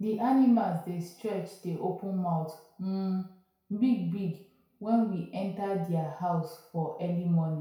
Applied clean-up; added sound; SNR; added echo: none; none; none; reverberation time 0.5 s.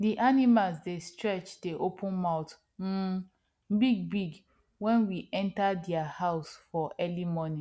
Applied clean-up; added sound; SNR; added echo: none; none; none; none.